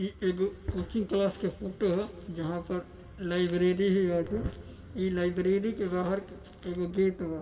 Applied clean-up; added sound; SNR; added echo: none; none; none; reverberation time 1.6 s.